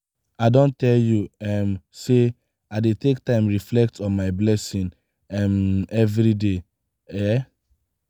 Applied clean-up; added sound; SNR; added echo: none; none; none; none.